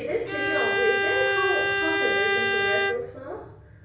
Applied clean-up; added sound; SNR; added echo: none; Bowed string instrument; -5 dB; reverberation time 0.6 s.